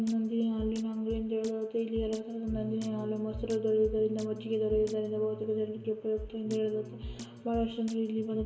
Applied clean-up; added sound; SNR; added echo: none; Drum kit; 14 dB; reverberation time 2.6 s.